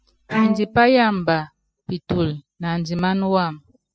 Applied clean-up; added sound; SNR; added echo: classical method spectral subtraction.